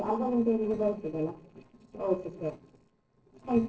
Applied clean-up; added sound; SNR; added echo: neural separator model SepFormer DNS4.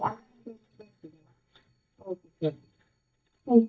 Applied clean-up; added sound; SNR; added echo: neural mask model DeepFilterNet 3.